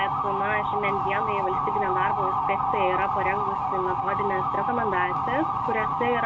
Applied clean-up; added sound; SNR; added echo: none; Motor vehicle (road) / Siren; -4 dB; none.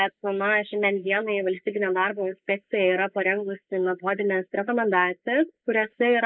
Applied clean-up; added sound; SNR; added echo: neural mask model Resemble Enhance denoiser.